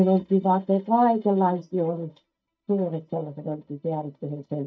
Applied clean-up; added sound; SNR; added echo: neural mask model DeepFilterNet 3.